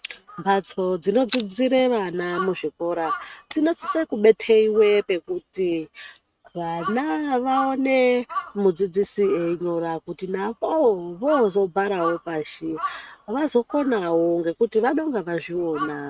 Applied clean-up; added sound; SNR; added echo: neural mask model RNNoise.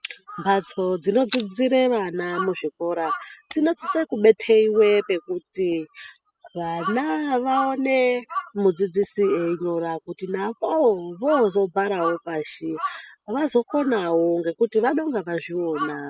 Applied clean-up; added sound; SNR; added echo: classical method spectral subtraction.